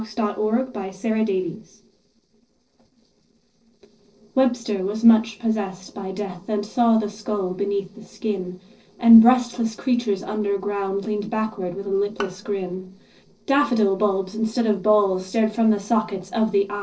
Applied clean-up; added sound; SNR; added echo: neural separator model SepFormer DNS4.